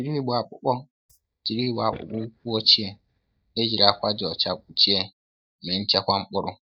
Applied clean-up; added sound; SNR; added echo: neural mask model DeepFilterNet 3.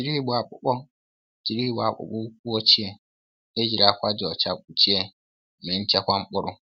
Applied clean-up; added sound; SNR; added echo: none; none; none; none.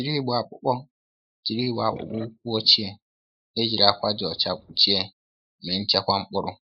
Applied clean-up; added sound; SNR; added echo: neural mask model Resemble Enhance denoiser.